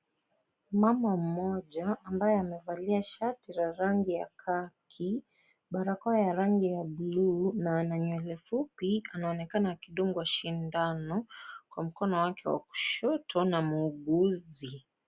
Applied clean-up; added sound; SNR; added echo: none; none; none; none.